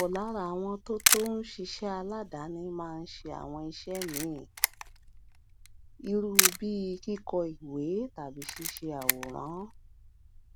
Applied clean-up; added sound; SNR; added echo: none; Camera; -1 dB; none.